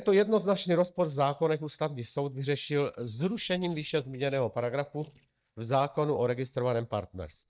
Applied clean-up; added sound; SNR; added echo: neural mask model DeepFilterNet 3.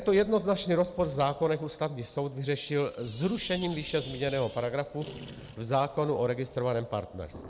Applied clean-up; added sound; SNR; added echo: none; Sink (filling or washing); 19 dB; none.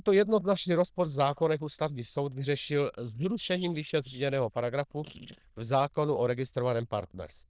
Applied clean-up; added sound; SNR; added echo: neural diffusion model UNIVERSE++.